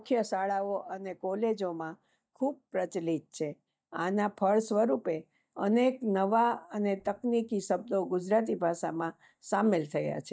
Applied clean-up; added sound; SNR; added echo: neural mask model DeepFilterNet 3.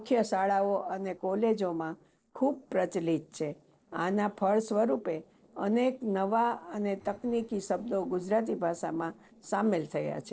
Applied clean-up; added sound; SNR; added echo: neural separator model SepFormer DNS4.